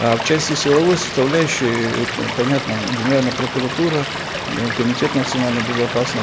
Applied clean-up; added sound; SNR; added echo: none; Stream / Liquid; 5 dB; none.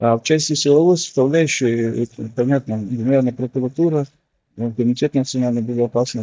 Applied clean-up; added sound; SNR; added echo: neural mask model DeepFilterNet 3.